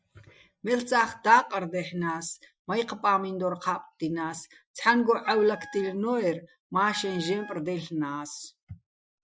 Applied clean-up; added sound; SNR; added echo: classical method Wiener filter.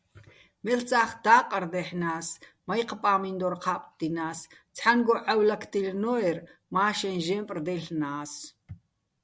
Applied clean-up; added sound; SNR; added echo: none; none; none; none.